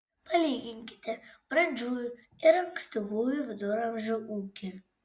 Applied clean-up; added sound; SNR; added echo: none; none; none; none.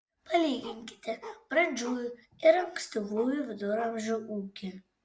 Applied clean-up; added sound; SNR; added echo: none; Bark; 17 dB; none.